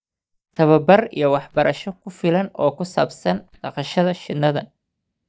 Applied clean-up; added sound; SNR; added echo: neural mask model DeepFilterNet 3.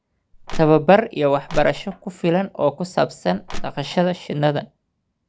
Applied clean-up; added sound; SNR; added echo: none; Crushing; 8 dB; none.